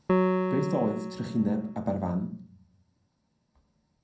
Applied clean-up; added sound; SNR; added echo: none; Piano; 0 dB; reverberation time 0.5 s.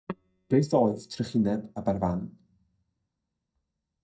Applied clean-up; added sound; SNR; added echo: neural mask model DeepFilterNet 3.